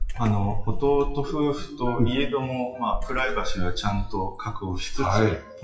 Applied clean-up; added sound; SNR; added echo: classical method WPE with log-MMSE.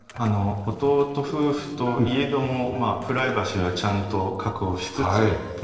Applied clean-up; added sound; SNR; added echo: neural separator model SepFormer DNS4.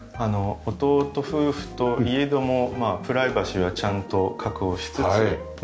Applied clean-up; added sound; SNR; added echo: none; none; none; none.